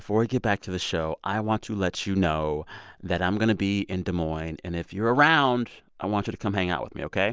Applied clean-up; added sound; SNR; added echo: none; none; none; none.